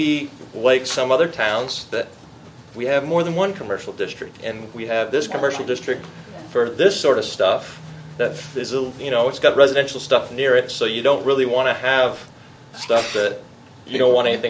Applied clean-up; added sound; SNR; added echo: none; Sneeze; 16 dB; none.